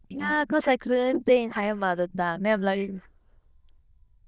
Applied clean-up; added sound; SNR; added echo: neural diffusion model UNIVERSE++.